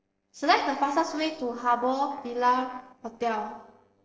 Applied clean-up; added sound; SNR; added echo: neural separator model SepFormer DNS4.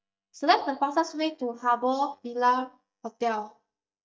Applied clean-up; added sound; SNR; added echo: neural mask model DeepFilterNet 3.